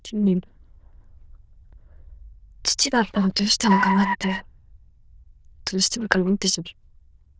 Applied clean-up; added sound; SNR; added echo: neural diffusion model UNIVERSE++.